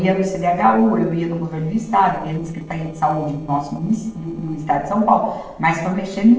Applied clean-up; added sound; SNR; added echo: neural separator model SepFormer DNS4.